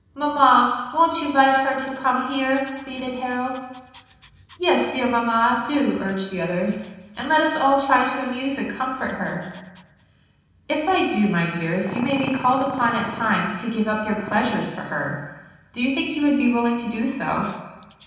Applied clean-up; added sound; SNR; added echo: none; Growling; 19 dB; reverberation time 1.1 s.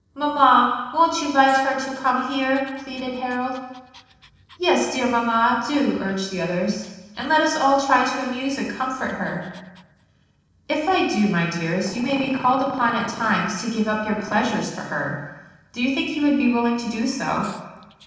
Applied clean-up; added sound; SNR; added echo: neural separator model SepFormer DNS4.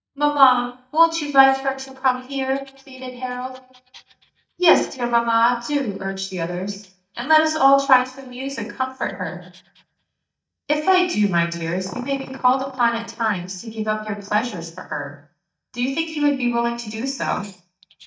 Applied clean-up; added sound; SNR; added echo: neural mask model DeepFilterNet 3.